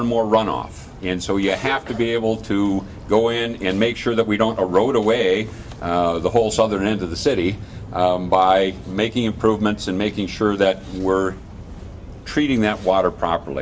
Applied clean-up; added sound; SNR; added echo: none; none; none; none.